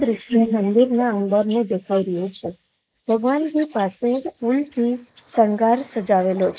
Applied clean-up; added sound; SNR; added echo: neural mask model Resemble Enhance denoiser.